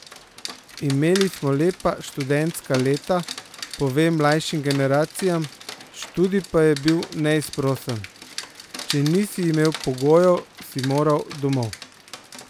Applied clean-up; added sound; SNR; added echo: none; Rain; 15 dB; none.